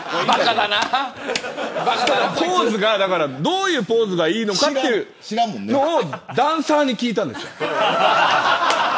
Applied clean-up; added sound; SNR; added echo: none; none; none; none.